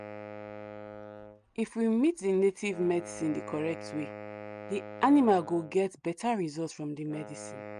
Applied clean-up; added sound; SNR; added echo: none; Wind instrument, woodwind instrument; 14 dB; none.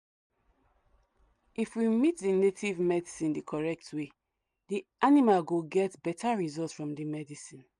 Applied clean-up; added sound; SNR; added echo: none; none; none; none.